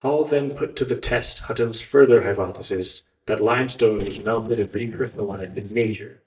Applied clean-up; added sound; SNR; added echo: neural mask model DeepFilterNet 3.